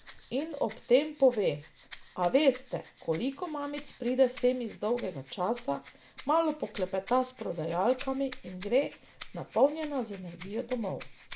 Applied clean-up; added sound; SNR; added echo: none; Rattle (instrument); 11 dB; none.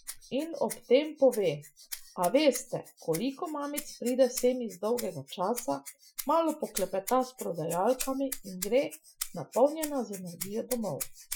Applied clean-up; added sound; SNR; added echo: classical method Wiener filter.